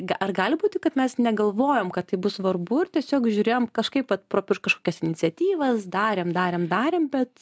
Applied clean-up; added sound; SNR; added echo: none; none; none; none.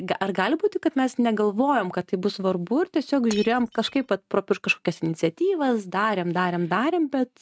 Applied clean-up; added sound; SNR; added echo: neural mask model RNNoise.